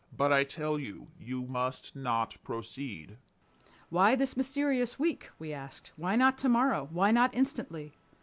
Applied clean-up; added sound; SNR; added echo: none; none; none; none.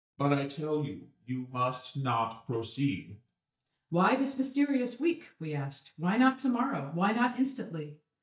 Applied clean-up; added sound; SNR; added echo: neural mask model DeepFilterNet 3.